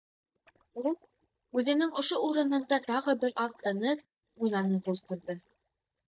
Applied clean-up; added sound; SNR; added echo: neural mask model DeepFilterNet 3.